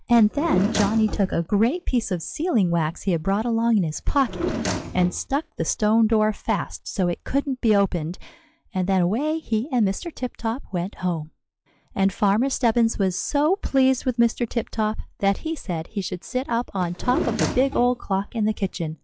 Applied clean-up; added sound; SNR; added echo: classical method log-MMSE.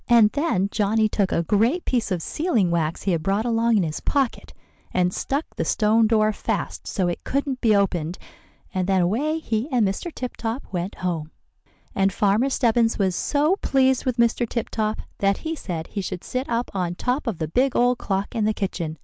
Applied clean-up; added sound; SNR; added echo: none; none; none; none.